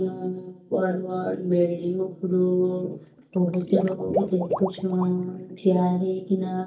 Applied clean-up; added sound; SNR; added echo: neural mask model DeepFilterNet 3.